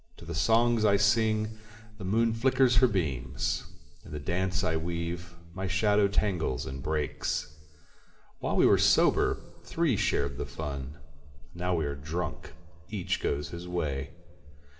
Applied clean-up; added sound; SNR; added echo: none; none; none; reverberation time 2.0 s.